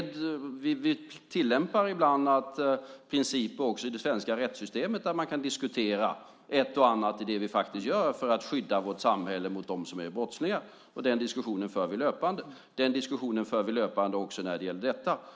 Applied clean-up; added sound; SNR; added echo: none; none; none; none.